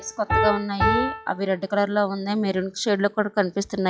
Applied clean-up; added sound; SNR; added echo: classical method log-MMSE.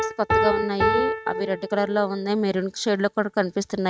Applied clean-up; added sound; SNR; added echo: neural mask model RNNoise.